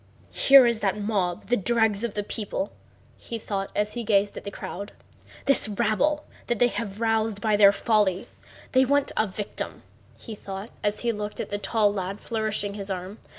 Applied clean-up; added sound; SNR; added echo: none; none; none; none.